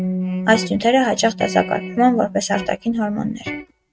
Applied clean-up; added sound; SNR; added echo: neural mask model RNNoise.